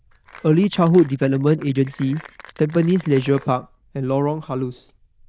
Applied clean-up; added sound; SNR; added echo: neural diffusion model UNIVERSE++.